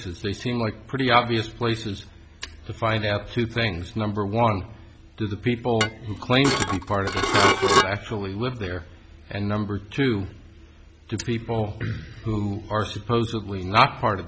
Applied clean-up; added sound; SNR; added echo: none; Dishes, pots, and pans / Glass; -2 dB; none.